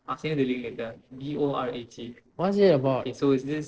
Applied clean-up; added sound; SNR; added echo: neural separator model SepFormer DNS4.